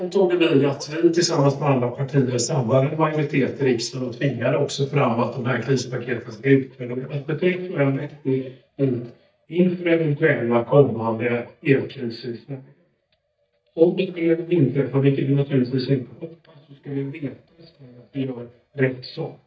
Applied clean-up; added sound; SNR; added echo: neural mask model DeepFilterNet 3.